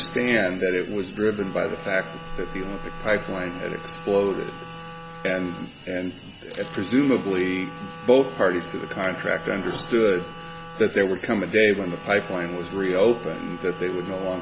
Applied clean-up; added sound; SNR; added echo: none; Wind instrument, woodwind instrument; 15 dB; none.